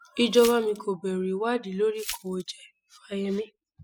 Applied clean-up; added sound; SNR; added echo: classical method spectral subtraction.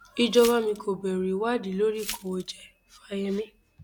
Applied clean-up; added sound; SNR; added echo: none; Glass; 14 dB; none.